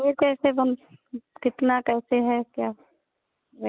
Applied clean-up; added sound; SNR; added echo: none; none; none; none.